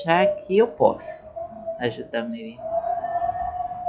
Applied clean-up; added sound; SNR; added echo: classical method log-MMSE.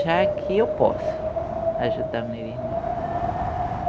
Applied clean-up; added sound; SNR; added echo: none; Wind; -2 dB; none.